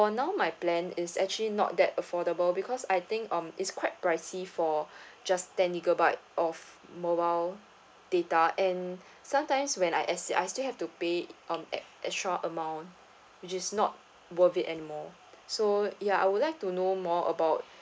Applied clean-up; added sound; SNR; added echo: none; none; none; none.